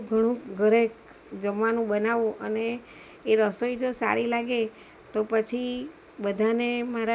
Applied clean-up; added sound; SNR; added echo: none; none; none; none.